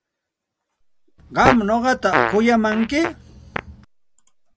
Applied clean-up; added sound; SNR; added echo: none; Fart; 4 dB; none.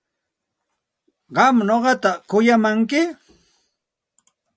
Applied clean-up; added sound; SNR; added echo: none; none; none; none.